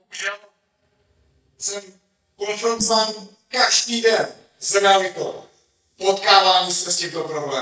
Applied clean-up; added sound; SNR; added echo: neural mask model DeepFilterNet 3.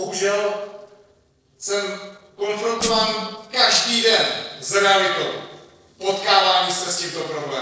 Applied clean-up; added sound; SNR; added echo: neural separator model SepFormer DNS4.